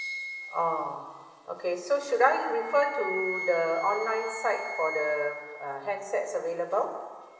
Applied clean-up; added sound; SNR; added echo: none; Wind instrument, woodwind instrument; 11 dB; reverberation time 2.1 s.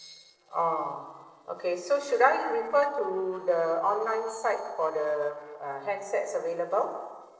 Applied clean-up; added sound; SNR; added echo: neural separator model SepFormer DNS4.